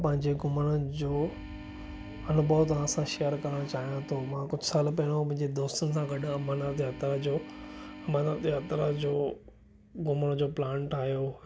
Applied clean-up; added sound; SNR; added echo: none; Organ; 14 dB; none.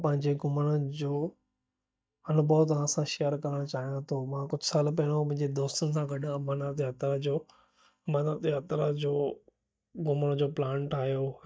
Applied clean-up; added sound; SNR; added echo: neural mask model DeepFilterNet 3.